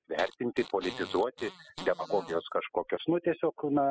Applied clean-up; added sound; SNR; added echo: classical method spectral subtraction.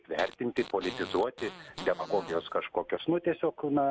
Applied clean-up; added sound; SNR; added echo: none; Fart; 14 dB; none.